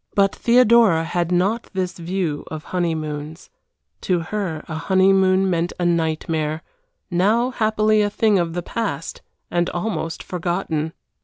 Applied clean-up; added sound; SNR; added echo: none; none; none; none.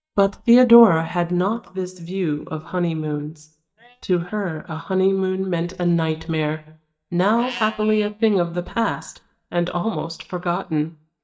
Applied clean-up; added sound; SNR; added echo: neural mask model DeepFilterNet 3.